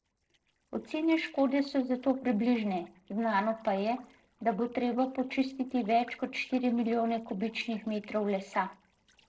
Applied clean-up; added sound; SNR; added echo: neural separator model SepFormer DNS4.